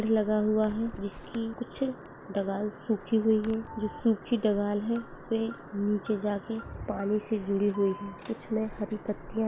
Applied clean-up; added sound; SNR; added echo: none; Alarm; 20 dB; none.